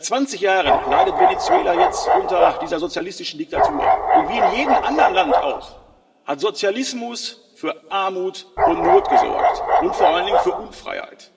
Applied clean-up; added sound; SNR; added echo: none; Bark; -4 dB; reverberation time 0.6 s.